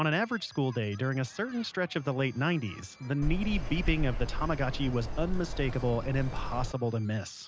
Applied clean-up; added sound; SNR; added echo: none; Bird vocalization, bird call, bird song; 1 dB; none.